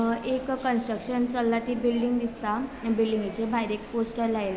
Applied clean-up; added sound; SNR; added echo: none; none; none; none.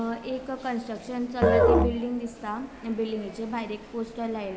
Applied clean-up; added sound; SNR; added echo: none; Musical instrument; -5 dB; none.